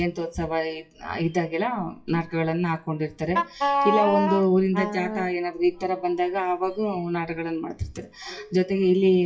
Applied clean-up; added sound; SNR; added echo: classical method WPE with log-MMSE.